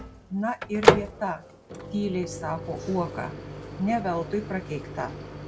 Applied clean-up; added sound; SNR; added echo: none; Microwave oven; -1 dB; none.